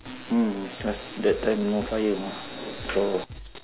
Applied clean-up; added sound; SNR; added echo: none; Drum / Drum kit; 18 dB; none.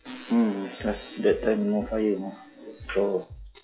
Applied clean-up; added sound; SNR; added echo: classical method log-MMSE.